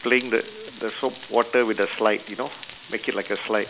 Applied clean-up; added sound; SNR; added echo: none; Frying (food); 18 dB; none.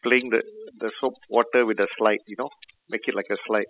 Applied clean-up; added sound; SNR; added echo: classical method spectral subtraction.